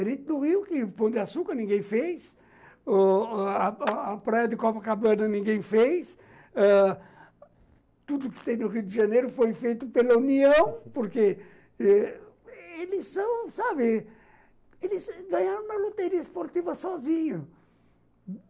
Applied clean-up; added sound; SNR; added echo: none; Clapping; 14 dB; none.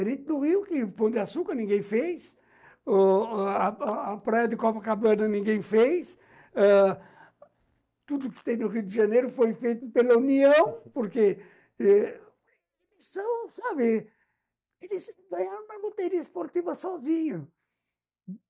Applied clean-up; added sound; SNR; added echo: neural mask model DeepFilterNet 3.